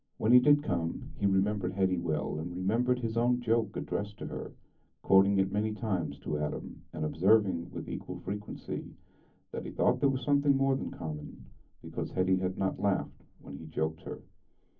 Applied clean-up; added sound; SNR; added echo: none; none; none; reverberation time 0.3 s.